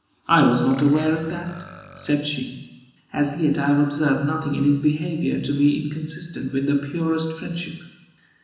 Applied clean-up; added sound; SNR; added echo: none; Burping, eructation; 20 dB; reverberation time 1.0 s.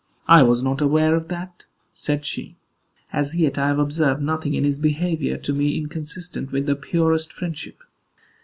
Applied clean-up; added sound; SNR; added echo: none; none; none; none.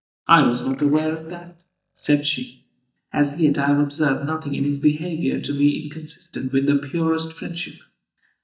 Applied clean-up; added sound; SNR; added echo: neural mask model DeepFilterNet 3.